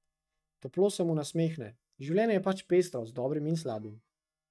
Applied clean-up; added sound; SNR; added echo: neural mask model DeepFilterNet 3.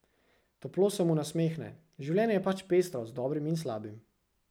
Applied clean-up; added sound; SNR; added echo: none; none; none; none.